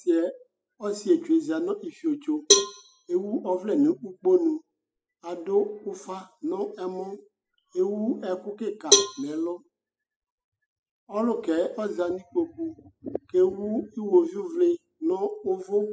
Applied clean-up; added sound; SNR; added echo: classical method spectral subtraction.